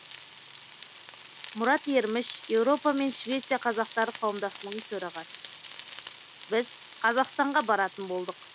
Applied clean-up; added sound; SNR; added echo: none; Frying (food); 9 dB; none.